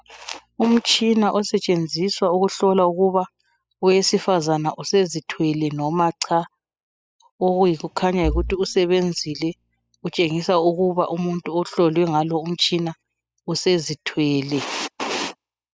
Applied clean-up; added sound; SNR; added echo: classical method spectral subtraction.